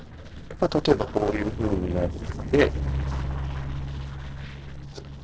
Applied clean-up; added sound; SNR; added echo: neural separator model SepFormer DNS4.